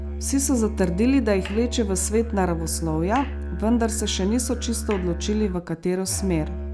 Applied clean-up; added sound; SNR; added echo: none; Musical instrument; 6 dB; none.